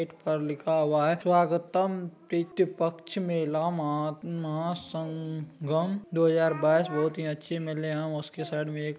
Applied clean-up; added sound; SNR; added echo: none; none; none; none.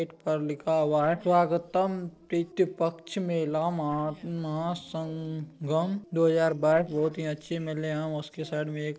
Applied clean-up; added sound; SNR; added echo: neural separator model SepFormer DNS4.